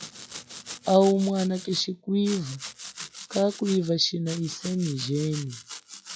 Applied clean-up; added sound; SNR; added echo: classical method log-MMSE.